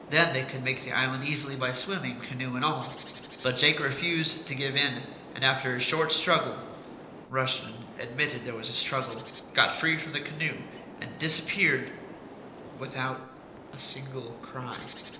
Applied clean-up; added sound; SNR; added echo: none; Bird; 16 dB; reverberation time 1.0 s.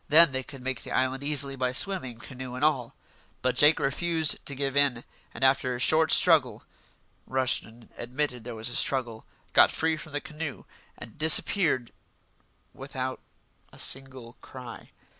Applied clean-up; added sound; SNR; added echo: none; none; none; none.